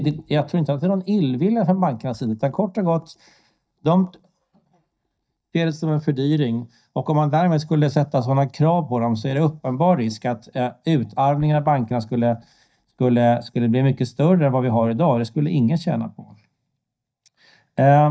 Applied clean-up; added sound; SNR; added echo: neural mask model DeepFilterNet 3.